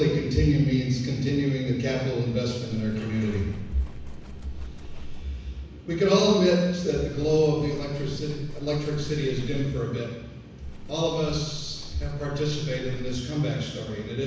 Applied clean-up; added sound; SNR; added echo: none; Livestock, farm animals, working animals; 11 dB; reverberation time 1.1 s.